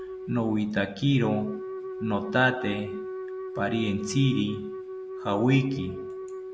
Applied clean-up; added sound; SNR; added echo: none; Wind instrument, woodwind instrument; 9 dB; none.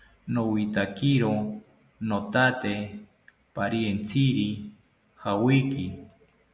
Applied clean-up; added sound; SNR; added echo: none; none; none; none.